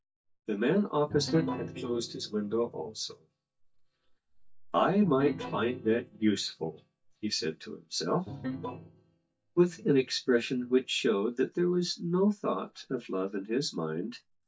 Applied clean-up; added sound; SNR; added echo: neural mask model DeepFilterNet 3.